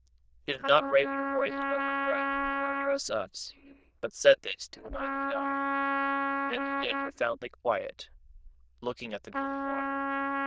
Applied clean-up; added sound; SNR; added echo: neural diffusion model UNIVERSE++.